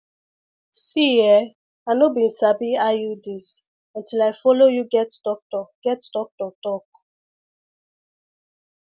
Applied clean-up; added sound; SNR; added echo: none; none; none; none.